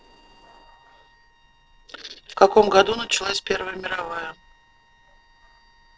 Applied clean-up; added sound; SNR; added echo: neural separator model SepFormer DNS4.